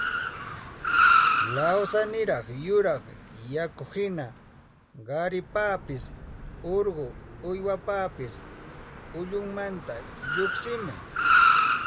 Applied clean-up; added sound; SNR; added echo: none; Car; -2 dB; none.